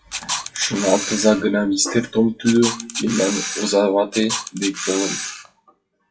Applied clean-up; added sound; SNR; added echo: classical method WPE with log-MMSE.